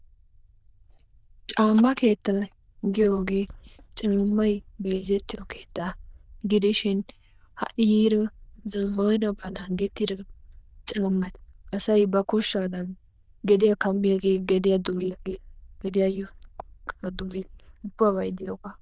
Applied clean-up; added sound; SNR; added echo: neural diffusion model UNIVERSE++.